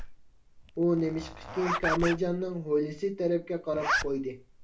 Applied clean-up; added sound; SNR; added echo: none; Zipper (clothing); 5 dB; reverberation time 0.2 s.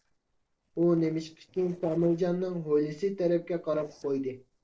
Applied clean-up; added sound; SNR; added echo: neural separator model SepFormer DNS4.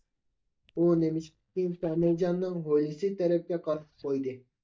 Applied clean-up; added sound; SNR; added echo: neural mask model DeepFilterNet 3.